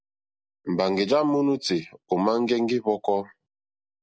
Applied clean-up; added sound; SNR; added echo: none; none; none; none.